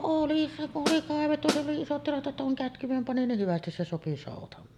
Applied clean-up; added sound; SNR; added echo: none; Snare drum; 4 dB; none.